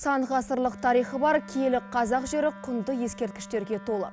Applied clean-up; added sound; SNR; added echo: none; Wind instrument, woodwind instrument; 17 dB; none.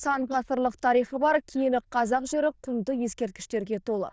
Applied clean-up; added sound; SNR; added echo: neural diffusion model UNIVERSE++.